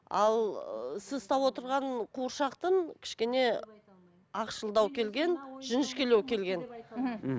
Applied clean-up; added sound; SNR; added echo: none; none; none; none.